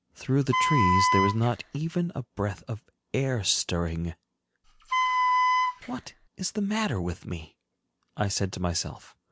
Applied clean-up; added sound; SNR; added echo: none; Wind instrument, woodwind instrument; -4 dB; none.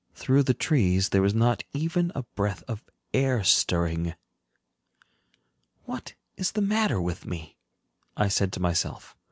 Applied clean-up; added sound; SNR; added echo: none; none; none; none.